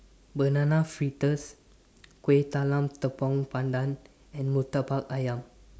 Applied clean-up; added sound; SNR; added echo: none; none; none; none.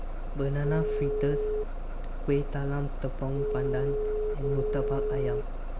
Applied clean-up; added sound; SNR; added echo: none; Bus + Telephone; -3 dB; none.